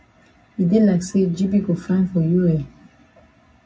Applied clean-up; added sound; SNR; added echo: none; none; none; reverberation time 0.4 s.